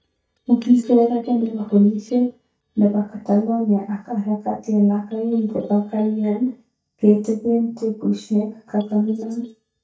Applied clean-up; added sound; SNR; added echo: neural mask model DeepFilterNet 3.